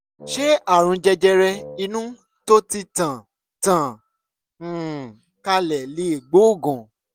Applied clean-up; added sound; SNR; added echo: none; Wind instrument, woodwind instrument; 19 dB; none.